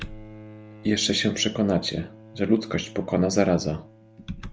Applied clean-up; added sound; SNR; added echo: none; Bowed string instrument; 19 dB; none.